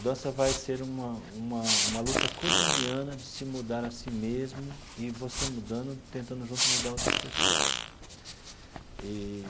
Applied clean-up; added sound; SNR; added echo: none; Fart; -2 dB; none.